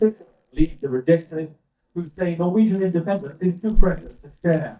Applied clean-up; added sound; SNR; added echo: neural mask model DeepFilterNet 3.